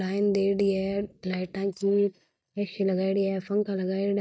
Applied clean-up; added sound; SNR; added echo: neural mask model DeepFilterNet 3.